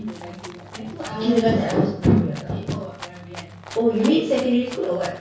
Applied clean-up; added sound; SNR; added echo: none; Rattle (instrument); 19 dB; reverberation time 0.6 s.